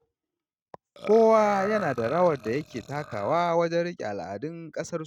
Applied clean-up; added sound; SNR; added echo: neural mask model RNNoise.